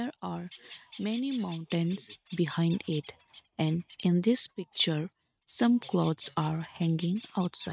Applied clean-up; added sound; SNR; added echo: neural mask model RNNoise.